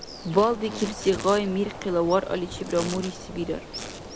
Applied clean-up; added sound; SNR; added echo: none; Insect; 11 dB; none.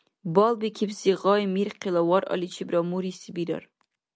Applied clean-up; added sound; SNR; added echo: none; none; none; none.